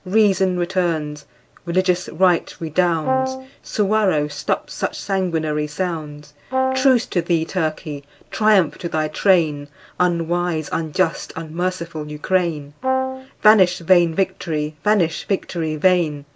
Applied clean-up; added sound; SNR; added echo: none; Brass instrument; 3 dB; none.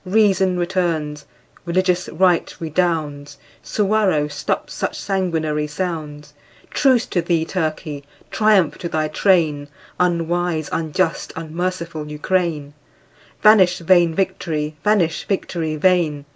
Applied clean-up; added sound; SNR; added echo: none; none; none; none.